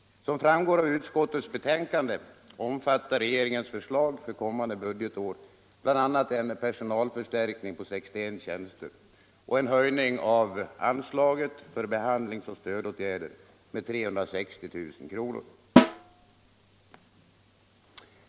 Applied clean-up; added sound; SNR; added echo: none; Snare drum; -5 dB; none.